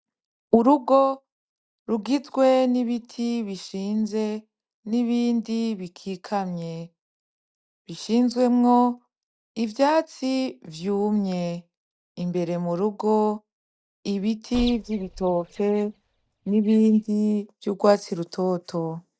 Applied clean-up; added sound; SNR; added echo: neural mask model DeepFilterNet 3.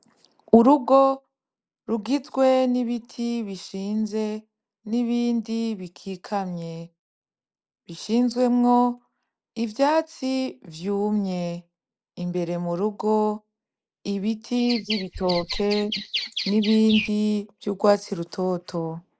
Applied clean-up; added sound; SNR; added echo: neural mask model Resemble Enhance denoiser.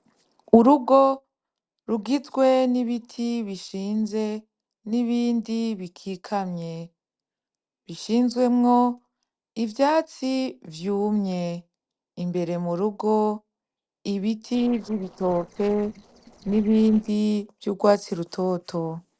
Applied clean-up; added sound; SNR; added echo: neural separator model SepFormer DNS4.